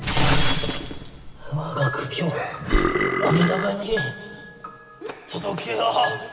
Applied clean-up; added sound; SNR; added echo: none; Burping, eructation; 0 dB; reverberation time 1.9 s.